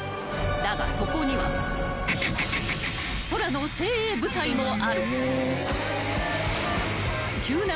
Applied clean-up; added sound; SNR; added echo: none; none; none; none.